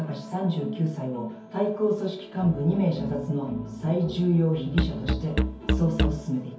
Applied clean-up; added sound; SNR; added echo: none; Musical instrument; 1 dB; reverberation time 0.5 s.